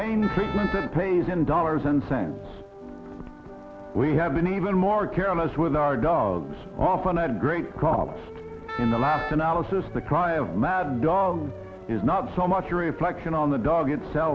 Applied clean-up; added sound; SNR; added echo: none; Wind instrument, woodwind instrument; 11 dB; none.